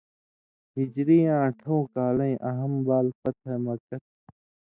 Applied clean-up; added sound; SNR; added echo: neural mask model DeepFilterNet 3.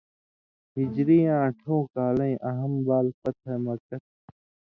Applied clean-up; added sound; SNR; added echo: classical method Wiener filter.